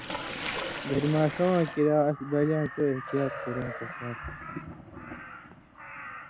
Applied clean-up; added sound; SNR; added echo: none; Crow + Sink (filling or washing); 9 dB; none.